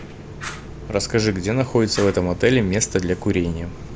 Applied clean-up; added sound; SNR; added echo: none; Fire; 13 dB; none.